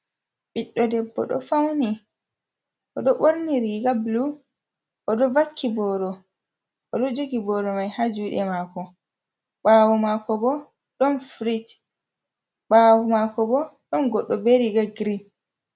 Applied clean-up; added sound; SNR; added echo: none; none; none; none.